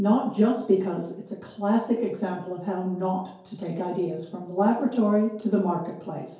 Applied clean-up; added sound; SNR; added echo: none; none; none; reverberation time 2.4 s.